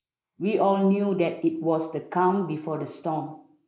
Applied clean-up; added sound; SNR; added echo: neural mask model Resemble Enhance denoiser.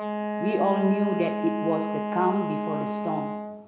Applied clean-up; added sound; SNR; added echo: none; Wind instrument, woodwind instrument; 2 dB; none.